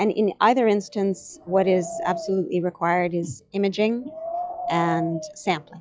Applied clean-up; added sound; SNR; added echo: classical method log-MMSE.